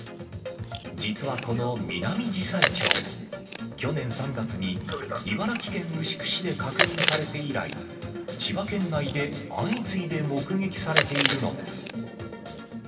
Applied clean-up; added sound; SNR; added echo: none; Chewing, mastication; 2 dB; reverberation time 1.8 s.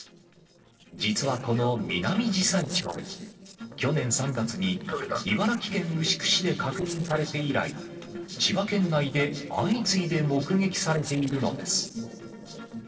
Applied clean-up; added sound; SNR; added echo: neural separator model SepFormer DNS4.